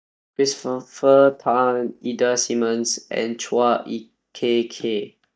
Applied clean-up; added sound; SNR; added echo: neural mask model DeepFilterNet 3.